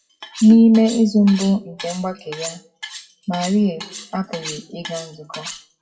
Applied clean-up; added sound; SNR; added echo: classical method WPE with log-MMSE.